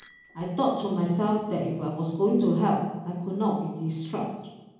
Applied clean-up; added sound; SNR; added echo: none; Bicycle bell; 11 dB; reverberation time 1.0 s.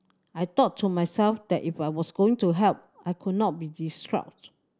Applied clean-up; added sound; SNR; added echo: none; none; none; none.